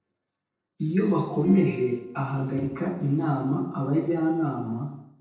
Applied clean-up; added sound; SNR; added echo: neural separator model SepFormer DNS4.